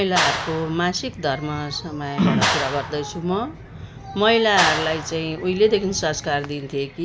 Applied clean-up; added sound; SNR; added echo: none; Clapping; 6 dB; none.